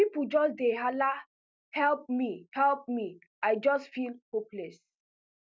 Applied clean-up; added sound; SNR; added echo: none; none; none; none.